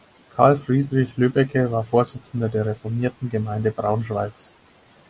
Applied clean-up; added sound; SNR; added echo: none; none; none; none.